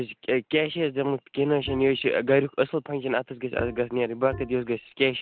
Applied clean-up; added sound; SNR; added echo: none; Bowed string instrument; 15 dB; none.